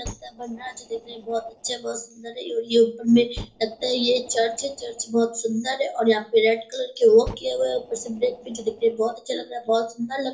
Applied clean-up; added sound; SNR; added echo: neural separator model SepFormer DNS4.